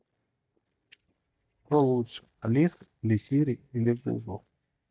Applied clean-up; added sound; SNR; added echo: neural mask model DeepFilterNet 3.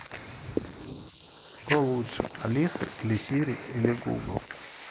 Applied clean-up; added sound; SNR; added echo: neural mask model Resemble Enhance denoiser.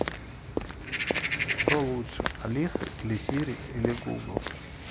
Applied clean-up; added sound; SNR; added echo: none; Walk, footsteps / Bird vocalization, bird call, bird song; -3 dB; none.